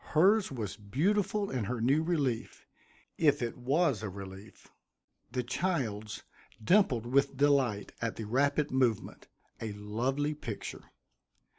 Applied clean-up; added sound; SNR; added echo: none; none; none; none.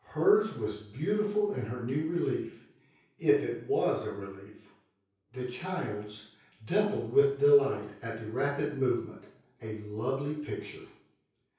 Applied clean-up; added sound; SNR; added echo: none; none; none; reverberation time 0.6 s.